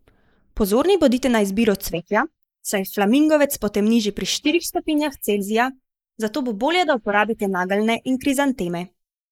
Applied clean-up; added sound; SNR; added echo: neural mask model Resemble Enhance denoiser.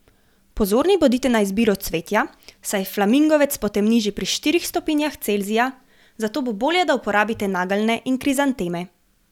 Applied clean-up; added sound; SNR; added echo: none; none; none; none.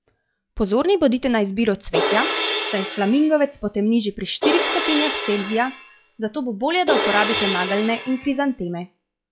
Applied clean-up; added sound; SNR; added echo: classical method log-MMSE.